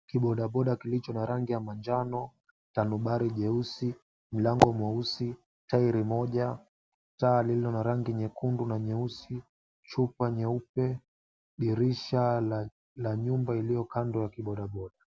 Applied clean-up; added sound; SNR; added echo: none; none; none; none.